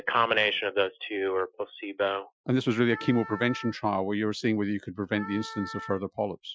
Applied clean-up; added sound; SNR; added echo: classical method Wiener filter.